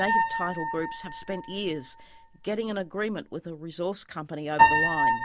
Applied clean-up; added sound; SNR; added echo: none; Piano; -4 dB; none.